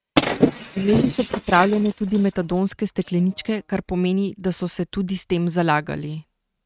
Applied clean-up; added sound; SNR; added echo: neural mask model RNNoise.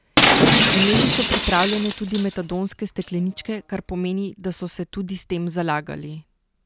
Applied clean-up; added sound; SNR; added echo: none; Shatter; -4 dB; none.